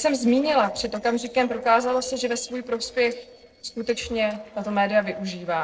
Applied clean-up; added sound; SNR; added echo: neural separator model SepFormer DNS4.